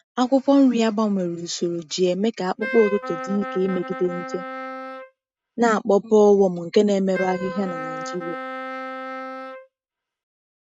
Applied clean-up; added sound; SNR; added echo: neural mask model RNNoise.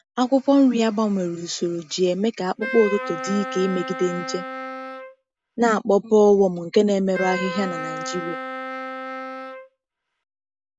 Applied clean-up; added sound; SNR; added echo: none; Wind instrument, woodwind instrument; 9 dB; none.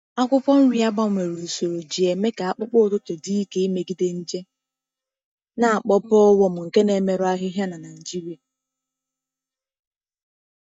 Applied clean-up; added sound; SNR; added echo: neural mask model DeepFilterNet 3.